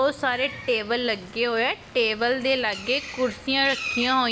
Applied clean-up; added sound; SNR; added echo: none; Bird; 12 dB; none.